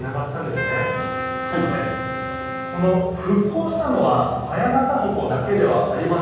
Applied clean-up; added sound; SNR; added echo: none; Wind instrument, woodwind instrument; 7 dB; reverberation time 1.3 s.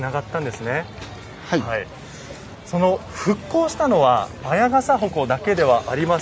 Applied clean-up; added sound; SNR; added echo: none; none; none; none.